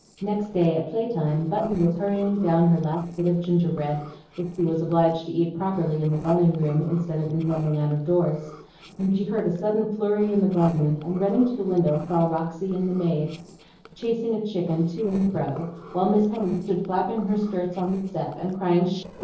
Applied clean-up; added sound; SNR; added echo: neural separator model SepFormer DNS4.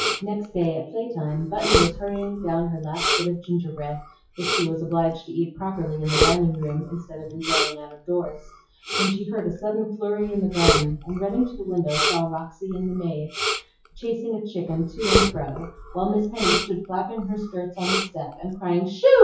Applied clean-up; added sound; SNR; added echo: classical method WPE with log-MMSE.